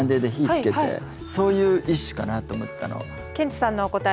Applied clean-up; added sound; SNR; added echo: none; none; none; none.